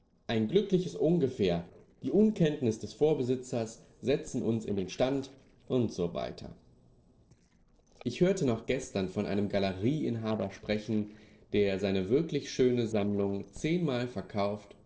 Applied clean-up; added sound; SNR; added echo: neural separator model SepFormer DNS4.